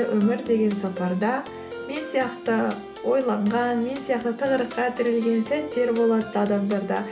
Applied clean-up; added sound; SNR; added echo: none; none; none; none.